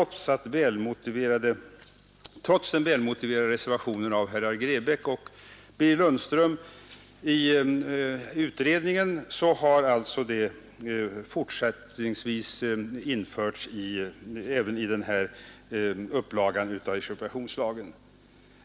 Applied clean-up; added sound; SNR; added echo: none; none; none; none.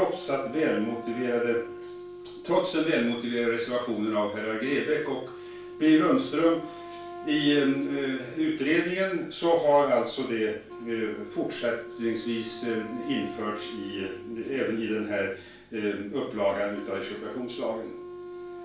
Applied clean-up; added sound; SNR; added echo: none; Wind instrument, woodwind instrument; 14 dB; reverberation time 0.4 s.